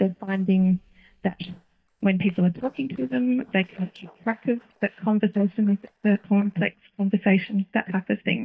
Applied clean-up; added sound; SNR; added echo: neural mask model DeepFilterNet 3.